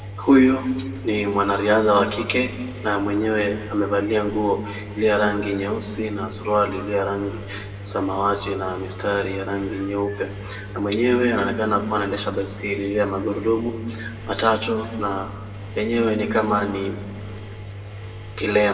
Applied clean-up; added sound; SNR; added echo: none; Engine; 12 dB; reverberation time 1.7 s.